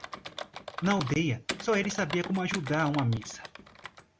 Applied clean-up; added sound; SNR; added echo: none; Computer keyboard; 10 dB; none.